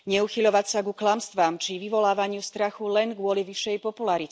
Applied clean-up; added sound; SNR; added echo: none; none; none; none.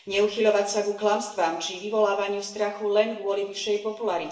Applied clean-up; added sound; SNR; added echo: none; none; none; reverberation time 1.0 s.